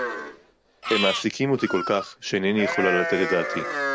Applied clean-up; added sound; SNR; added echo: none; Livestock, farm animals, working animals; 4 dB; none.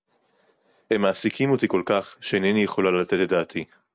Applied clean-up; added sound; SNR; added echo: none; none; none; none.